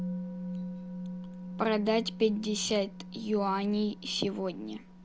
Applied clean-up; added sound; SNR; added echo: none; Musical instrument; 9 dB; none.